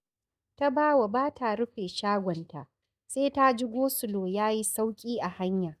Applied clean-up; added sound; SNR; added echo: neural mask model DeepFilterNet 3.